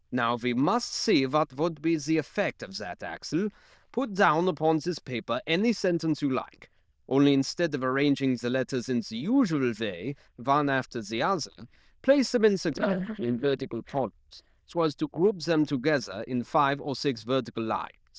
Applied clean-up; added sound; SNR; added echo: neural diffusion model UNIVERSE++.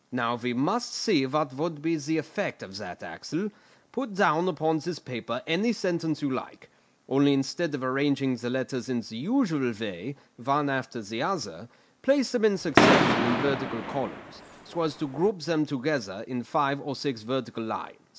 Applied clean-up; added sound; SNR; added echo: none; Fireworks; -2 dB; none.